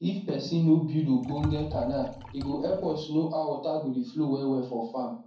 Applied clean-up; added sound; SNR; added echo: none; Liquid; 11 dB; reverberation time 0.5 s.